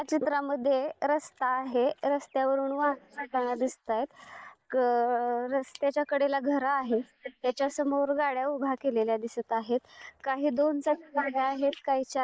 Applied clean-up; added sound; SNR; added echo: neural mask model Resemble Enhance denoiser.